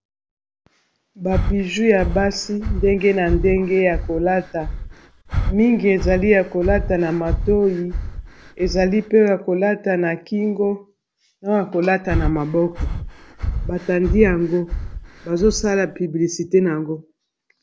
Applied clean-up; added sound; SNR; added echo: none; Breathing; 6 dB; none.